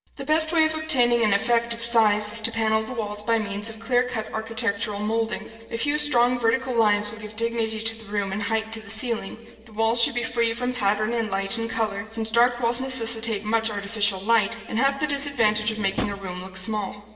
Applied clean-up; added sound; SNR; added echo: neural separator model SepFormer DNS4.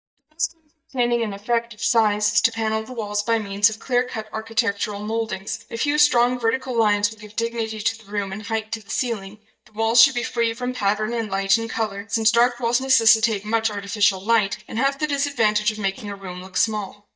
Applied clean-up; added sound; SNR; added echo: neural mask model DeepFilterNet 3.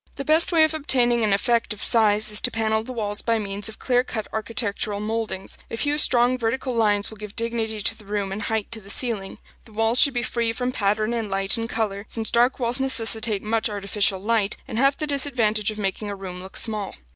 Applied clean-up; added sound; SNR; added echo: none; none; none; none.